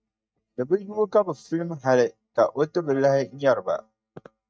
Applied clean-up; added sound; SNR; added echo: neural mask model DeepFilterNet 3.